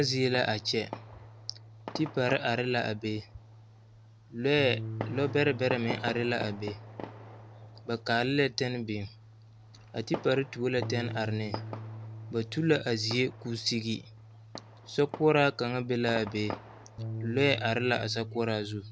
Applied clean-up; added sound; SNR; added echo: none; Fireworks + Bass guitar; 10 dB; none.